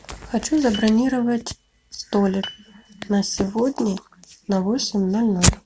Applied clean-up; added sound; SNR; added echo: none; Piano; 20 dB; none.